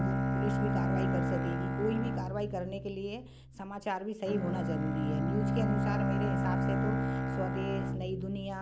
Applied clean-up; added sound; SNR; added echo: none; Bowed string instrument; -5 dB; none.